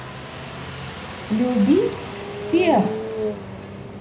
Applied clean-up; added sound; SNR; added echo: none; Engine starting; 8 dB; reverberation time 0.5 s.